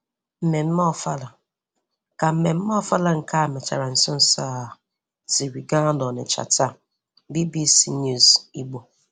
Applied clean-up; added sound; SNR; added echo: none; none; none; none.